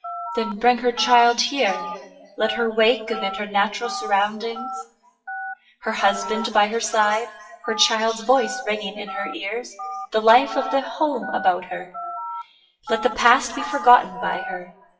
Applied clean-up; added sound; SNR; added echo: classical method WPE with log-MMSE.